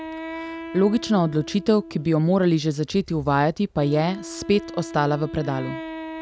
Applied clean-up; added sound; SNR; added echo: none; Wind instrument, woodwind instrument; 14 dB; none.